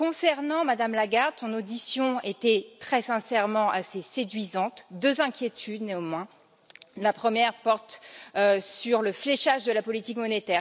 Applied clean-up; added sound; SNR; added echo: none; none; none; none.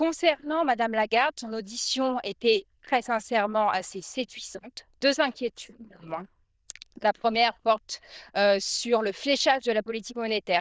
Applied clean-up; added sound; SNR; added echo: neural diffusion model UNIVERSE++.